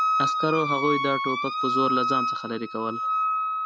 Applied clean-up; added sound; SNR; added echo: none; Wind instrument, woodwind instrument; -3 dB; none.